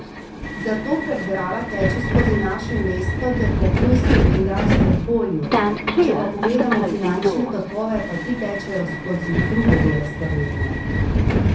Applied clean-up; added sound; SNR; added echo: none; Subway, metro, underground; -3 dB; reverberation time 0.6 s.